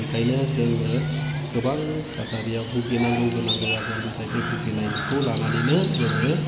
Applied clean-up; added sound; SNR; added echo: none; Crow; 2 dB; none.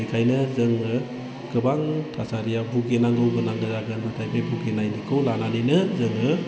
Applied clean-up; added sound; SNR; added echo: none; none; none; none.